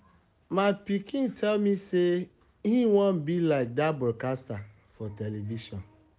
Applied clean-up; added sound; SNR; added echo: none; none; none; none.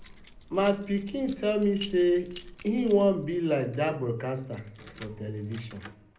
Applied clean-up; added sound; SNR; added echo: none; Keys jangling; 19 dB; reverberation time 0.5 s.